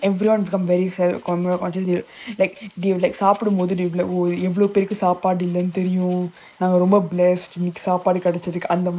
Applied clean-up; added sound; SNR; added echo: neural mask model Resemble Enhance denoiser.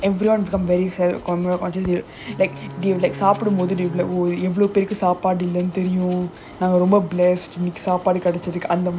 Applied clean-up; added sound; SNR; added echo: none; Breathing + Bowed string instrument; 13 dB; none.